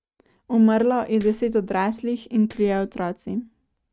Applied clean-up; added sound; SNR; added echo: neural mask model RNNoise.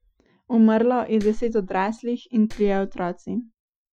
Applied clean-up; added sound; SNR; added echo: classical method Wiener filter.